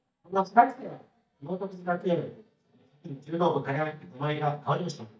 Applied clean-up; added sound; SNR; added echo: neural mask model DeepFilterNet 3.